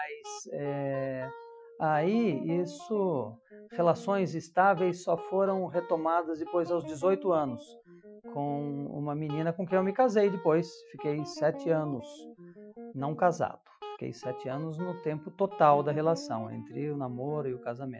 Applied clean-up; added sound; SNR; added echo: classical method Wiener filter.